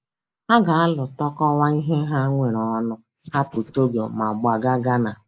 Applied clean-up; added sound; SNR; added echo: neural mask model Resemble Enhance denoiser.